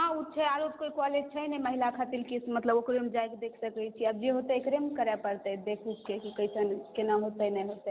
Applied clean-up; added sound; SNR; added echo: none; none; none; none.